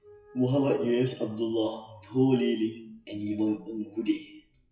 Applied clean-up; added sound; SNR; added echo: classical method WPE with log-MMSE.